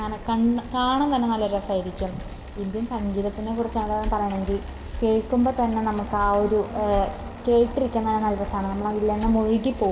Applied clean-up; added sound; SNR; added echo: none; Bicycle; 11 dB; reverberation time 2.5 s.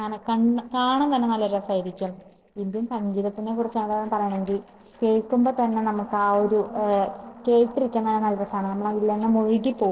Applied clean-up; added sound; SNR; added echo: neural separator model SepFormer DNS4.